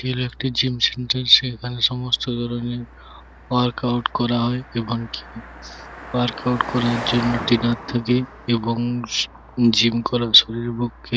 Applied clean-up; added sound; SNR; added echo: none; Car passing by; 15 dB; none.